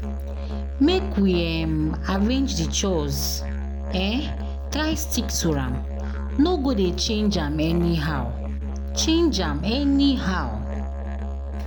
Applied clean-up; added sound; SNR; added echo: none; Musical instrument; 3 dB; none.